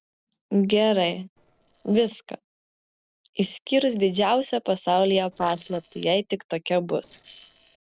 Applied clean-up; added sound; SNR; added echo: neural separator model SepFormer DNS4.